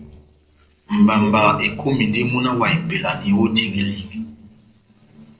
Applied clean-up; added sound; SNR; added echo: neural separator model SepFormer DNS4.